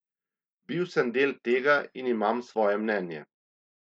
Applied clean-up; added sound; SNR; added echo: neural mask model Resemble Enhance denoiser.